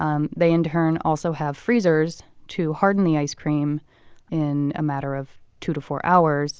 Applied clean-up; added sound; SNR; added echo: none; none; none; none.